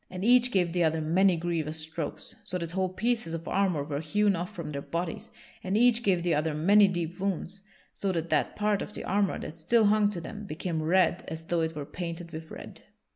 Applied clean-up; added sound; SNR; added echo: none; none; none; none.